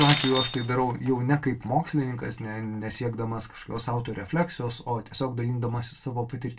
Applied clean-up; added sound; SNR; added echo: none; Shatter; 9 dB; reverberation time 0.2 s.